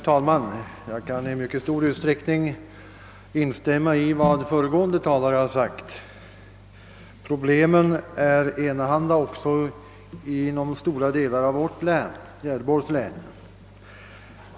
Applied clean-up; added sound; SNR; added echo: none; none; none; none.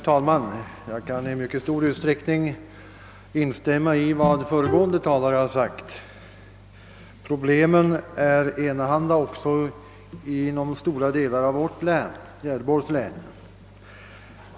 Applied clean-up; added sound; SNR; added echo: none; Bowed string instrument; 11 dB; none.